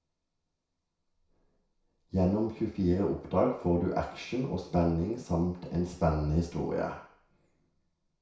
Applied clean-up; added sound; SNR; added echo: none; none; none; reverberation time 0.6 s.